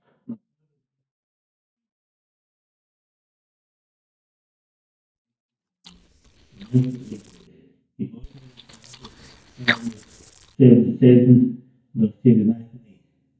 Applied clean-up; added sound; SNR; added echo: neural mask model DeepFilterNet 3.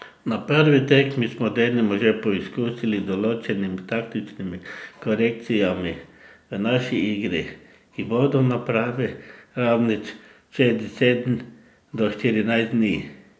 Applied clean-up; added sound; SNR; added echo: none; none; none; none.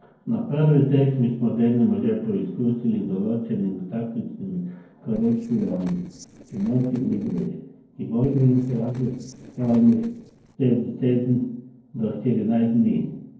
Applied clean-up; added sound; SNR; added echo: neural separator model SepFormer DNS4.